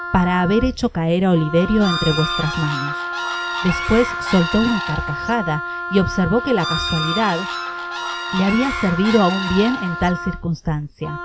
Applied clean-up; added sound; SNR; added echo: none; Wind instrument, woodwind instrument + Bird / Fowl; 6 dB; none.